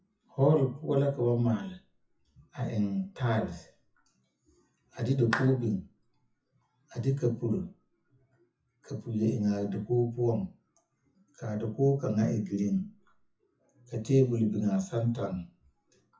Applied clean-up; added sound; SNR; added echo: classical method WPE with log-MMSE.